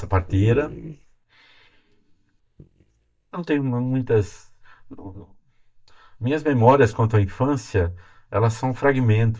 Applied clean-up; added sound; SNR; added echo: neural mask model DeepFilterNet 3.